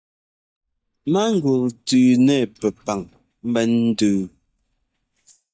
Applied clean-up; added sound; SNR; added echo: neural mask model DeepFilterNet 3.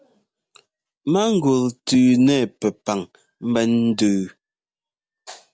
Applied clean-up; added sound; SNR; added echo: none; none; none; none.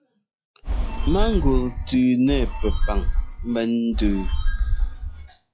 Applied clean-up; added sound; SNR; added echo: classical method log-MMSE.